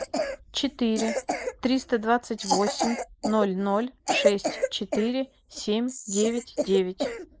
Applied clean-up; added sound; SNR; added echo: neural mask model Resemble Enhance denoiser.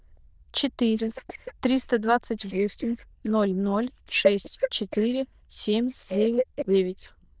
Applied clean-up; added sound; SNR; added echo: neural diffusion model UNIVERSE++.